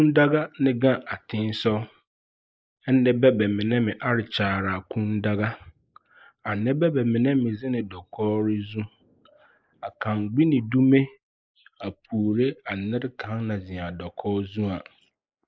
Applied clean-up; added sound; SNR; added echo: neural mask model Resemble Enhance denoiser.